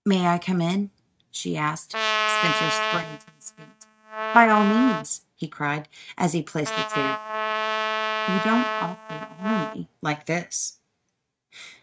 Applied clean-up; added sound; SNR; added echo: neural mask model RNNoise.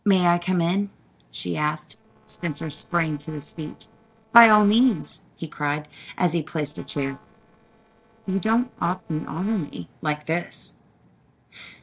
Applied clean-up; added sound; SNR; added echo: neural separator model SepFormer DNS4.